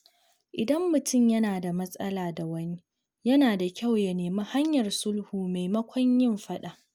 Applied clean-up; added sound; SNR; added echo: none; none; none; none.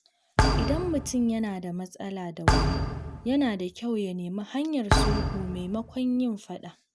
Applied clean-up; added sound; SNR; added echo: none; Thump, thud; -1 dB; none.